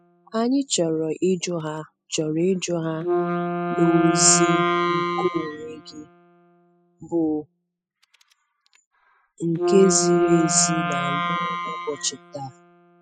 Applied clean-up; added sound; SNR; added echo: classical method spectral subtraction.